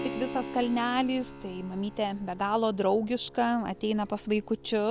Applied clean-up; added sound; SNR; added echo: none; Keyboard (musical); 14 dB; none.